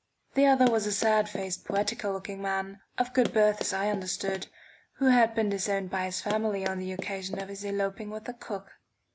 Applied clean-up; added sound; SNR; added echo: none; Run; 11 dB; none.